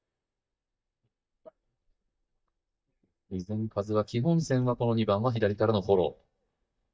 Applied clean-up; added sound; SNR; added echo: neural mask model DeepFilterNet 3.